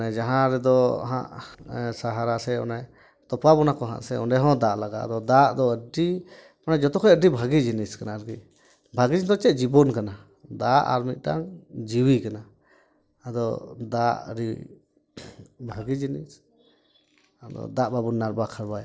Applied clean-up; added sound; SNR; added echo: neural separator model SepFormer DNS4.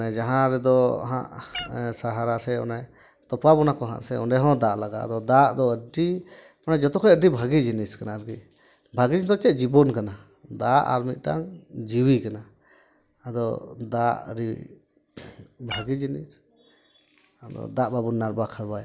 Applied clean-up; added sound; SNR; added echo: none; Meow; 14 dB; none.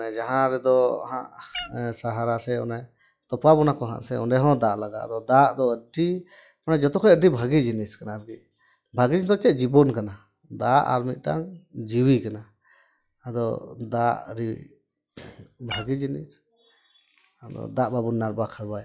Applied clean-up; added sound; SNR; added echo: classical method log-MMSE.